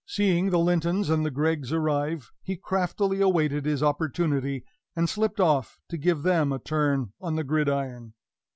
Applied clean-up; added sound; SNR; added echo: none; none; none; none.